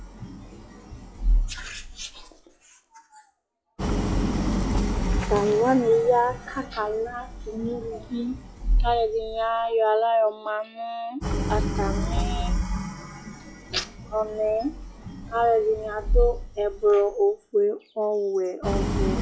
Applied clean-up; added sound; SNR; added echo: classical method log-MMSE.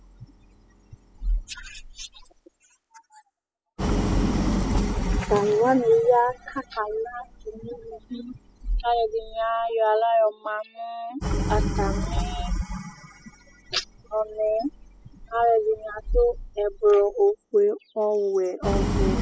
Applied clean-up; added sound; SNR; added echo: classical method spectral subtraction.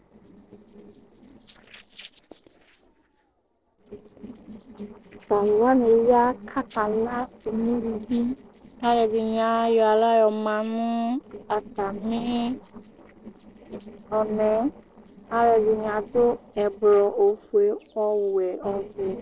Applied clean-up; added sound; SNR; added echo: neural separator model SepFormer DNS4.